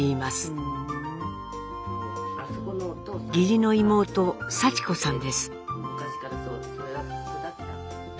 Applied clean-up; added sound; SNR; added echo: none; none; none; none.